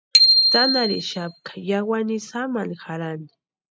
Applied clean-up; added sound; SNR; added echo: neural mask model RNNoise.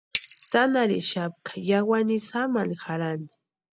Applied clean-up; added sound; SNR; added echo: none; Bicycle bell; -5 dB; none.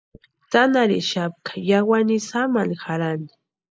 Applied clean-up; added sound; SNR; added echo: neural mask model Resemble Enhance denoiser.